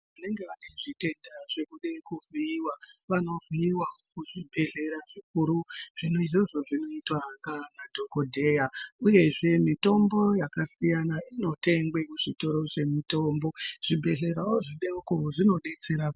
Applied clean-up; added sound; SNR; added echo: none; none; none; none.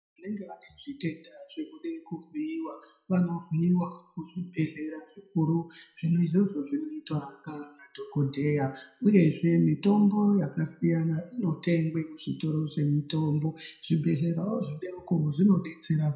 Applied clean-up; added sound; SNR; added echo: none; none; none; reverberation time 0.5 s.